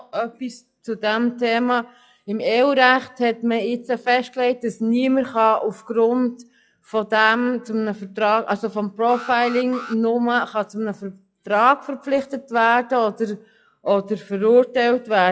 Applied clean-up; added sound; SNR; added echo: classical method log-MMSE.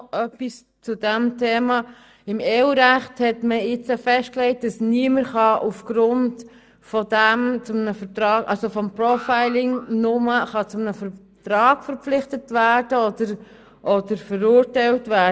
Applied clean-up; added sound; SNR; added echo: neural mask model DeepFilterNet 3.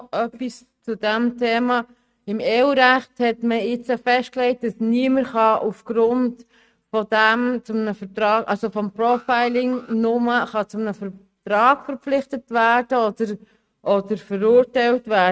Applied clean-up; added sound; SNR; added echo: neural mask model RNNoise.